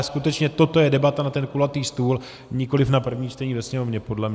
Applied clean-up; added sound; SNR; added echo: none; none; none; none.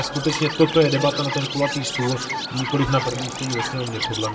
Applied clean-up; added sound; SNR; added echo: none; Chirp, tweet; 6 dB; reverberation time 1.7 s.